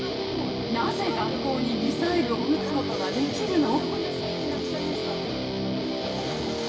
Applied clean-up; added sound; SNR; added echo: none; Guitar; -1 dB; reverberation time 1.2 s.